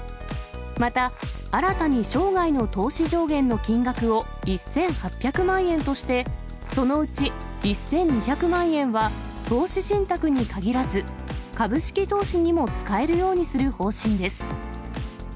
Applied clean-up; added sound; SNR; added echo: none; none; none; none.